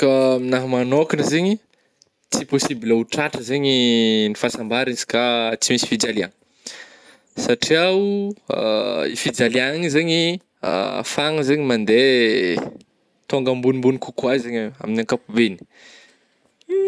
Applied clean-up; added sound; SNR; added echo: none; none; none; none.